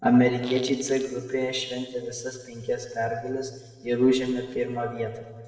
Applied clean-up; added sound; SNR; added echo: neural separator model SepFormer DNS4.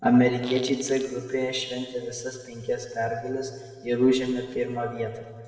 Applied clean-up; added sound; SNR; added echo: none; Fart; 17 dB; reverberation time 1.7 s.